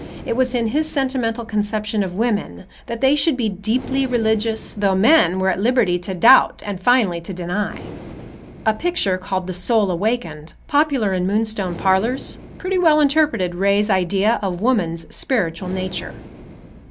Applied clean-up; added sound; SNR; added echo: none; Breathing; 19 dB; none.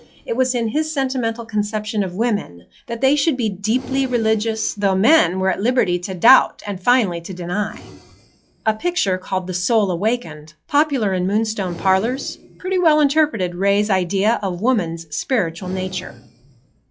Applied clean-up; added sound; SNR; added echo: classical method log-MMSE.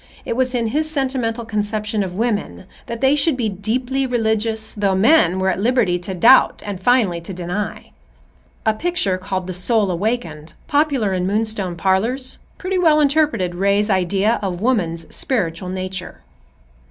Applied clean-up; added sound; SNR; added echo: none; none; none; none.